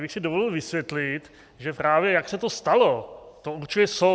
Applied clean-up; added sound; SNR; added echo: none; none; none; none.